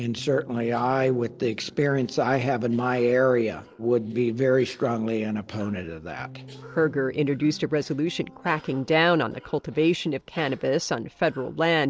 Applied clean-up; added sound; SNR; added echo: neural separator model SepFormer DNS4.